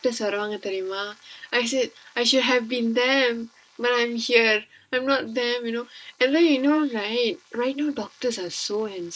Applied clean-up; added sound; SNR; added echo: neural mask model Resemble Enhance denoiser.